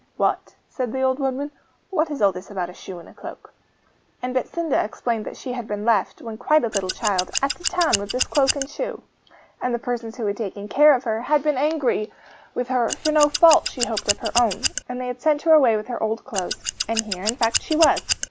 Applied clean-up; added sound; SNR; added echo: none; Scissors; 4 dB; none.